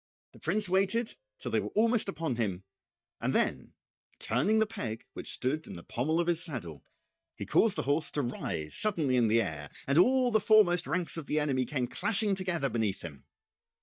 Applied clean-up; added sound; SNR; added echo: neural mask model DeepFilterNet 3.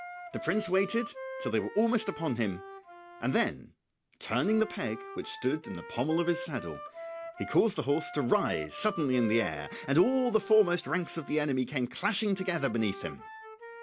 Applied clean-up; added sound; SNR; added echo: none; Wind instrument, woodwind instrument; 14 dB; none.